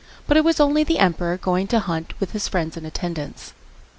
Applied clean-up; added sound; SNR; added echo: none; none; none; none.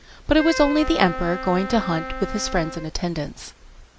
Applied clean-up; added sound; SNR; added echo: none; Wind instrument, woodwind instrument; 10 dB; none.